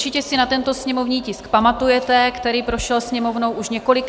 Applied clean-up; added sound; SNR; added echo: none; none; none; none.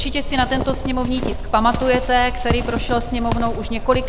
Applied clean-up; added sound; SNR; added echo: none; Squeak / Walk, footsteps + Thunderstorm; 3 dB; none.